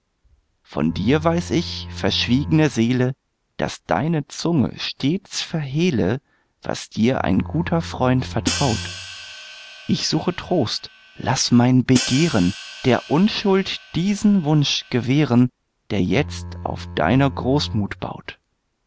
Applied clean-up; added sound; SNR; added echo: none; Bowed string instrument + Hi-hat; 12 dB; none.